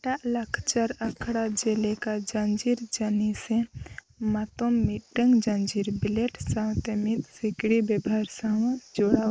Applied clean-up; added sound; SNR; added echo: neural mask model Resemble Enhance denoiser.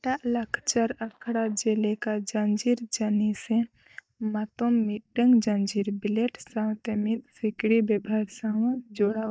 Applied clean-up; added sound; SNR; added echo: neural mask model DeepFilterNet 3.